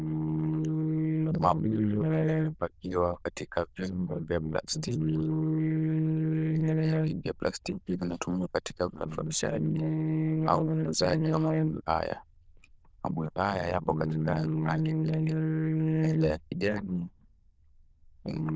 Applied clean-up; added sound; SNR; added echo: neural diffusion model UNIVERSE++.